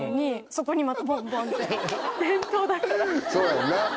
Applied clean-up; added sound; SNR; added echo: none; none; none; none.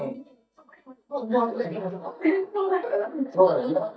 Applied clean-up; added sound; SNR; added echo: neural mask model DeepFilterNet 3.